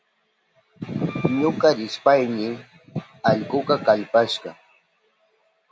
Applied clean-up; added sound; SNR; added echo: none; Wind instrument, woodwind instrument; 17 dB; none.